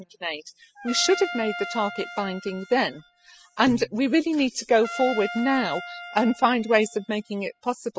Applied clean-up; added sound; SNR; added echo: classical method spectral subtraction.